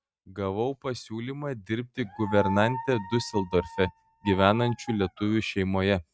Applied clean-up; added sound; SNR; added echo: neural mask model RNNoise.